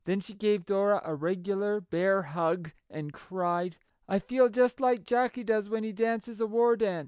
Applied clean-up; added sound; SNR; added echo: none; none; none; none.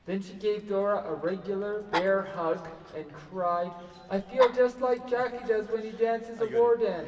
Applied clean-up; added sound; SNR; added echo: none; Dog; 13 dB; reverberation time 2.2 s.